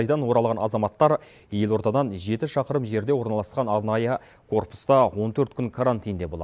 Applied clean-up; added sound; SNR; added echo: none; none; none; none.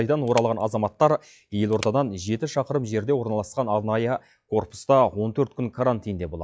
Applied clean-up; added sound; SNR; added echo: classical method log-MMSE.